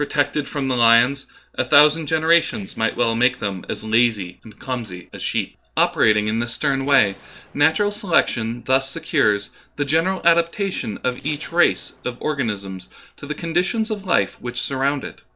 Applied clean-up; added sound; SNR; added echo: neural separator model SepFormer DNS4.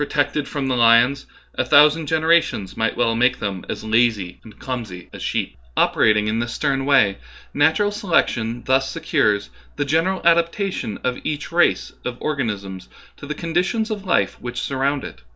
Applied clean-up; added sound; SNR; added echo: none; none; none; none.